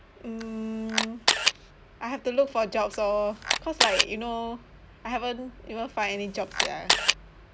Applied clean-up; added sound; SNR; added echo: none; Camera; -3 dB; none.